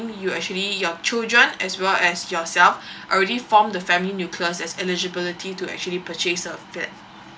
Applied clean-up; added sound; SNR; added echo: none; none; none; none.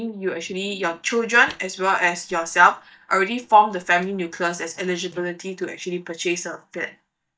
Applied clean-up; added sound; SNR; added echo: neural mask model DeepFilterNet 3.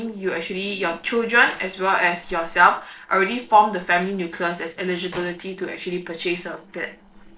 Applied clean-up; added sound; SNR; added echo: neural separator model SepFormer DNS4.